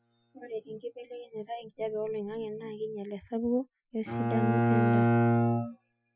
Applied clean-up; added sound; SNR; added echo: classical method Wiener filter.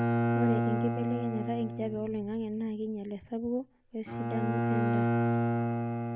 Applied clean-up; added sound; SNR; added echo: none; Bowed string instrument; -5 dB; none.